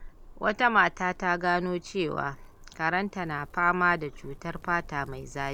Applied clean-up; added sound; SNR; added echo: none; Zipper (clothing); 17 dB; none.